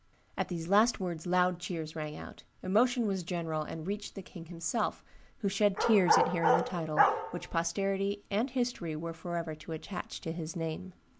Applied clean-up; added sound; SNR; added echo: none; Bark; -1 dB; none.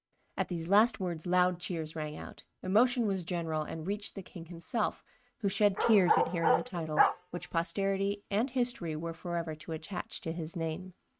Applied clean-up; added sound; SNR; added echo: neural mask model RNNoise.